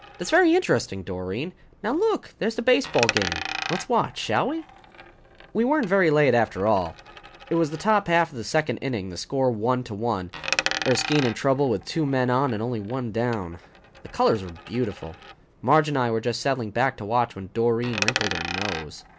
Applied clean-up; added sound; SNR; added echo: none; Coin (dropping); 11 dB; none.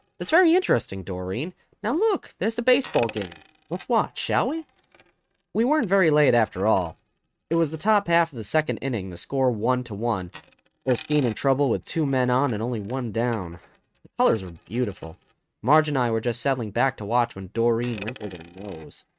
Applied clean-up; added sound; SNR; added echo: neural mask model RNNoise.